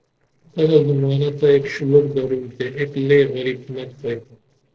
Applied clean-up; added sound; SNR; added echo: neural separator model SepFormer DNS4.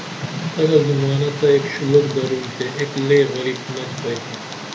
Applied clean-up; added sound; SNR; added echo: none; Tick; 10 dB; reverberation time 0.3 s.